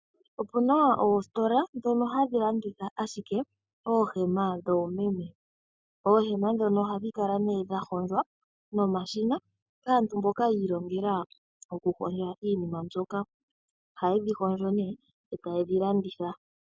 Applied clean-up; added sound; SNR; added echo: none; none; none; none.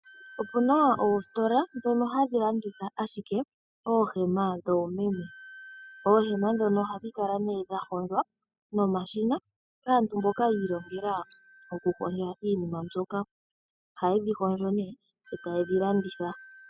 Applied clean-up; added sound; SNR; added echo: classical method spectral subtraction.